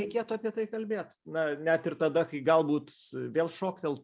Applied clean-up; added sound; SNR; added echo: none; none; none; none.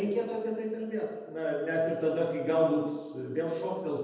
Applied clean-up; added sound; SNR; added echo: none; none; none; reverberation time 1.1 s.